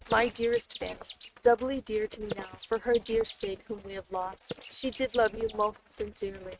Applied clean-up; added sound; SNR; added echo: neural mask model RNNoise.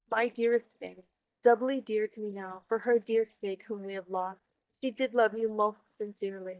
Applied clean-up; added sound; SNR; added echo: neural mask model DeepFilterNet 3.